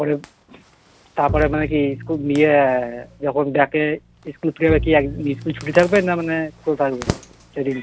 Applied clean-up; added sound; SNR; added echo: none; Bowed string instrument + Zipper (clothing); 12 dB; none.